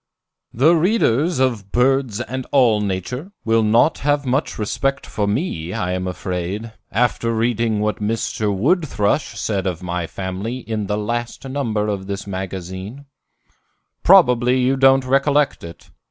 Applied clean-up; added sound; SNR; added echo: none; none; none; none.